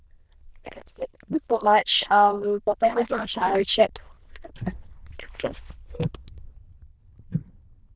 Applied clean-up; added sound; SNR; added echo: neural diffusion model UNIVERSE++.